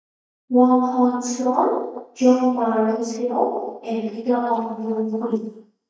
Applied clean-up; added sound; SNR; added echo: neural mask model DeepFilterNet 3.